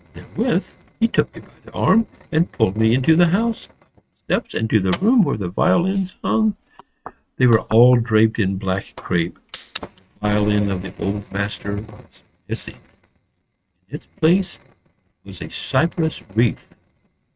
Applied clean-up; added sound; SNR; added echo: neural mask model RNNoise.